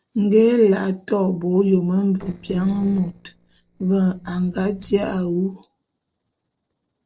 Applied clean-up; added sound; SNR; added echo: neural separator model SepFormer DNS4.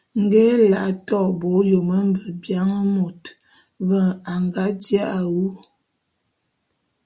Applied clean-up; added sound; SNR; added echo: none; none; none; none.